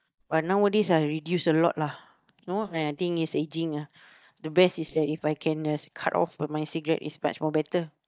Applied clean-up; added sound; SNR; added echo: neural mask model DeepFilterNet 3.